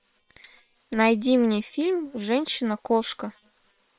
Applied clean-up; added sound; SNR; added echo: neural separator model SepFormer WHAM!.